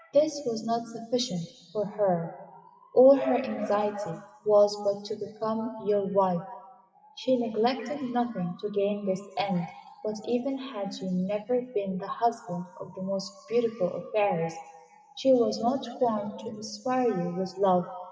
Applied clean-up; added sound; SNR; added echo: classical method WPE with log-MMSE.